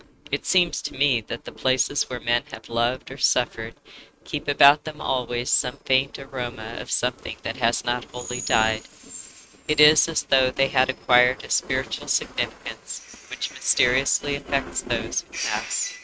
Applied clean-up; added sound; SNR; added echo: neural mask model RNNoise.